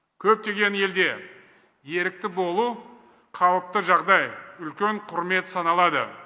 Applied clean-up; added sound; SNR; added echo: none; none; none; none.